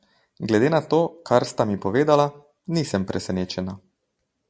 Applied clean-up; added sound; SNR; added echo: none; none; none; none.